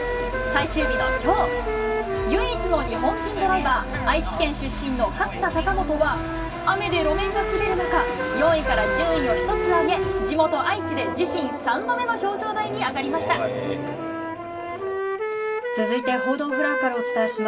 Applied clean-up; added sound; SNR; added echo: none; Wind instrument, woodwind instrument; 4 dB; reverberation time 2.4 s.